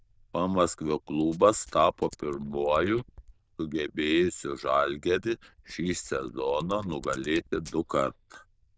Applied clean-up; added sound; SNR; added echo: neural diffusion model UNIVERSE++.